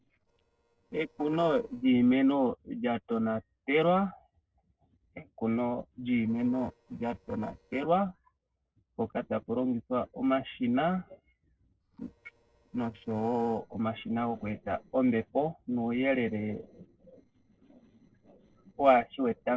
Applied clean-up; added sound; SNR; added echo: neural separator model SepFormer DNS4.